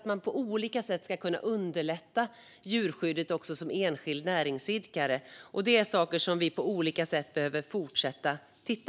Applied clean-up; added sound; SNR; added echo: none; none; none; none.